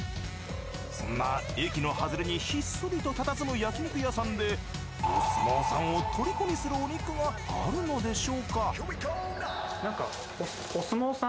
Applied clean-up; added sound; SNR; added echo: none; none; none; none.